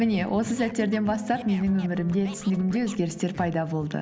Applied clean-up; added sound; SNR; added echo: none; Scratching (performance technique); 19 dB; none.